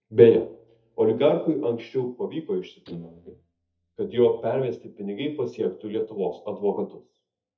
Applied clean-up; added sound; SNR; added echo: neural mask model DeepFilterNet 3.